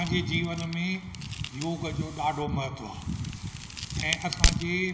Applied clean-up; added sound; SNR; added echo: none; Crack; 3 dB; none.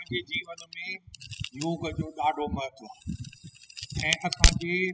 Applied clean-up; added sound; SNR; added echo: classical method spectral subtraction.